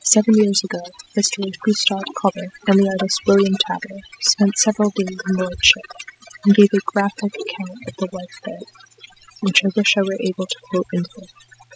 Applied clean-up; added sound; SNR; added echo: classical method spectral subtraction.